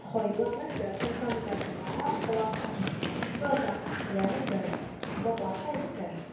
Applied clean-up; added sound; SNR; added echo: none; Run; 3 dB; reverberation time 0.9 s.